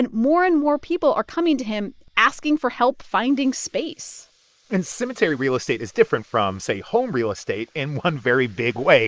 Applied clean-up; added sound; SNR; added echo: neural mask model Resemble Enhance denoiser.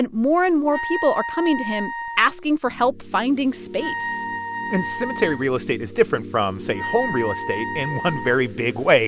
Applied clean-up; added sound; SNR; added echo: none; Wind instrument, woodwind instrument; 9 dB; none.